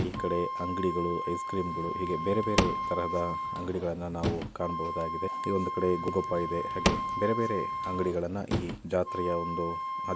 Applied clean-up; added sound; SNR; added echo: none; Wind instrument, woodwind instrument + Drawer open or close / Wood; 1 dB; none.